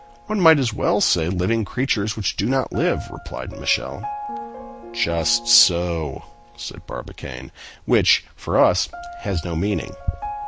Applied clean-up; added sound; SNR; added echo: none; Piano; 15 dB; none.